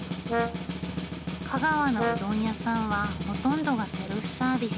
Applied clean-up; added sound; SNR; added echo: none; Snare drum + Brass instrument; 3 dB; none.